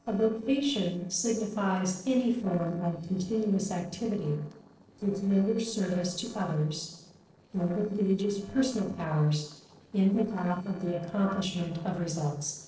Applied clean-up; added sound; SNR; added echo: neural separator model SepFormer DNS4.